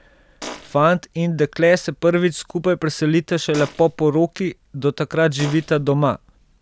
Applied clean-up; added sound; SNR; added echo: none; Fart; 15 dB; none.